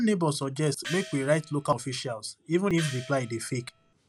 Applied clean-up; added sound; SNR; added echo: none; Gong; 14 dB; none.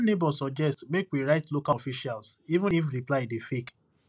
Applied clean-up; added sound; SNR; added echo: none; none; none; none.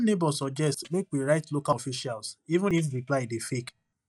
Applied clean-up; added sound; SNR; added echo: neural mask model DeepFilterNet 3.